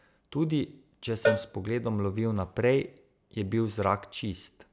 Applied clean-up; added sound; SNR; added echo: none; Cowbell; 4 dB; none.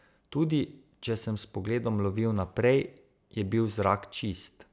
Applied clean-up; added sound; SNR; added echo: none; none; none; none.